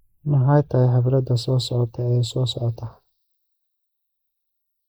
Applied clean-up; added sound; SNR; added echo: neural mask model Resemble Enhance denoiser.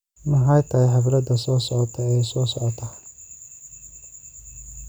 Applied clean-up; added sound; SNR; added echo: none; none; none; none.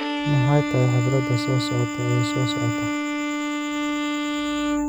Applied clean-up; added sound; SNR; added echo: none; Bowed string instrument; 0 dB; none.